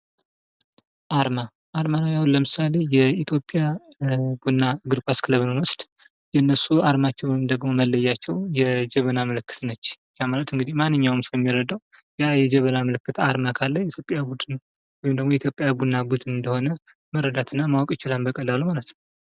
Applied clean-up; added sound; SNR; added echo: none; none; none; none.